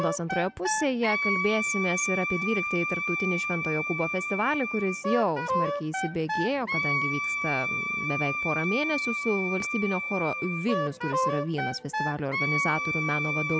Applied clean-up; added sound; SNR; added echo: none; Wind instrument, woodwind instrument; 1 dB; none.